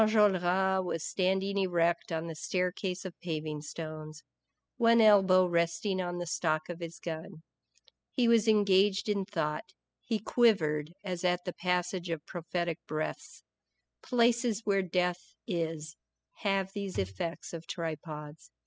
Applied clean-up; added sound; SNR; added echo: classical method spectral subtraction.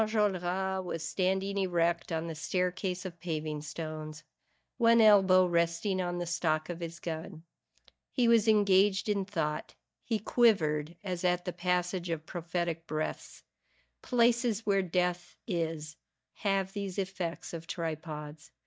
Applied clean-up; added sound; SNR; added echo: neural mask model DeepFilterNet 3.